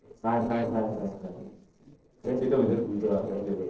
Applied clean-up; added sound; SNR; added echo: neural separator model SepFormer DNS4.